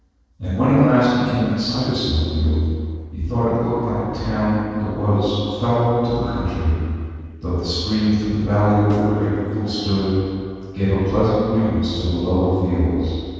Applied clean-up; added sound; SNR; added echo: neural separator model SepFormer DNS4.